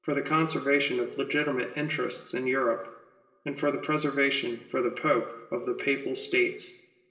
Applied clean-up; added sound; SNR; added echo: neural separator model SepFormer DNS4.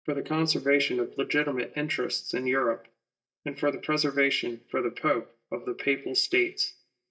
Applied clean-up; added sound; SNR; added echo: neural mask model DeepFilterNet 3.